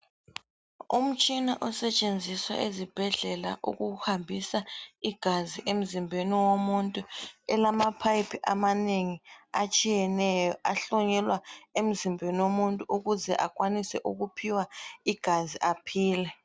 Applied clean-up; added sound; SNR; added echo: none; none; none; none.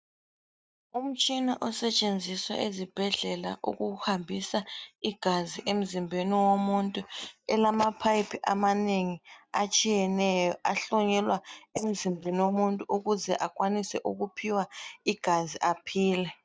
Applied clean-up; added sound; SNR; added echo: neural mask model DeepFilterNet 3.